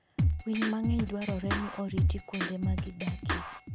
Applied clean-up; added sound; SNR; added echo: none; Drum kit; -4 dB; none.